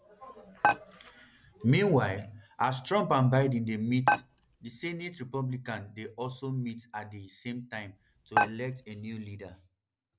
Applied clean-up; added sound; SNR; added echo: none; Dishes, pots, and pans; 0 dB; none.